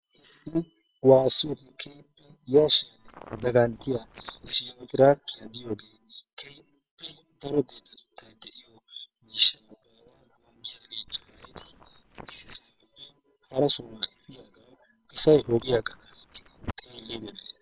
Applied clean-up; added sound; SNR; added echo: neural separator model SepFormer WHAM!.